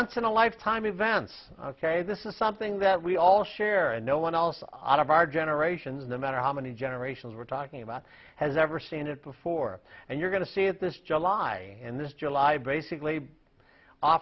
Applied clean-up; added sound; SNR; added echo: none; none; none; none.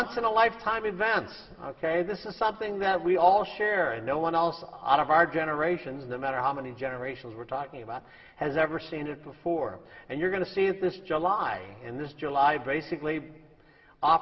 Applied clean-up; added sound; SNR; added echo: none; none; none; reverberation time 1.4 s.